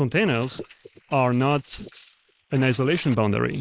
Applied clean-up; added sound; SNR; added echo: neural mask model Resemble Enhance denoiser.